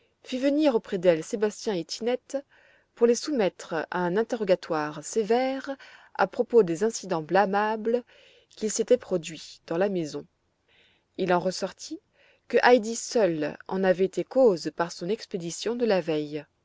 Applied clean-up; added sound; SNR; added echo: none; none; none; none.